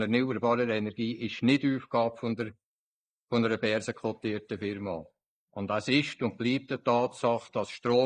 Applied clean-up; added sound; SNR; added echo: neural mask model Resemble Enhance denoiser.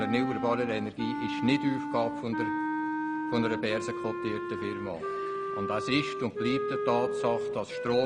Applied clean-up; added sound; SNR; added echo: none; Wind instrument, woodwind instrument; 2 dB; none.